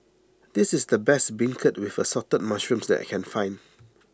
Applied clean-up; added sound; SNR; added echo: none; none; none; none.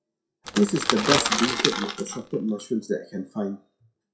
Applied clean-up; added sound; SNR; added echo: classical method WPE with log-MMSE.